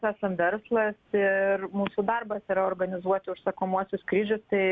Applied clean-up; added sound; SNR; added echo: none; none; none; none.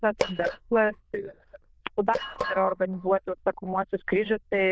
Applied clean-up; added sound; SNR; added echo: neural diffusion model UNIVERSE++.